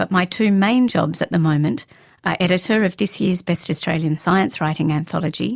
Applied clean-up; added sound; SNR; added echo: none; none; none; none.